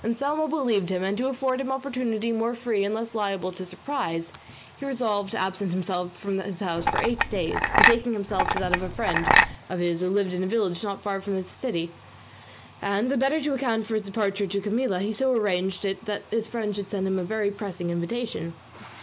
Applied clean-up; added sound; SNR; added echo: none; Chink, clink; -4 dB; none.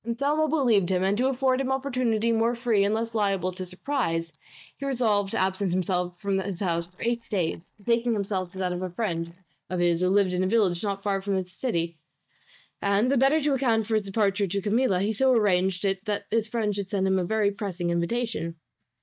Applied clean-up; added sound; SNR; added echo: neural mask model DeepFilterNet 3.